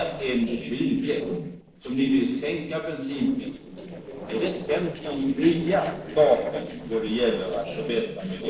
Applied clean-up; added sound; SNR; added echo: neural separator model SepFormer DNS4.